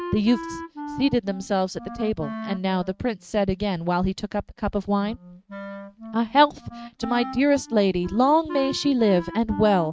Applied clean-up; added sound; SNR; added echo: neural mask model RNNoise.